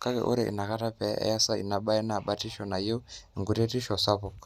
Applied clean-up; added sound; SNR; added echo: none; none; none; none.